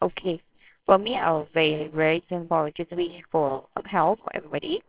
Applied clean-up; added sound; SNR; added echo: neural separator model SepFormer WHAMR!.